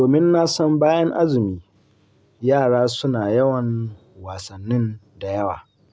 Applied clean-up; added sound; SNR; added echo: none; none; none; none.